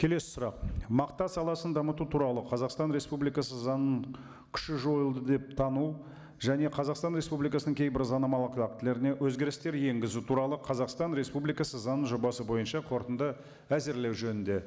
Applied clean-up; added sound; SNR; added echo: none; none; none; none.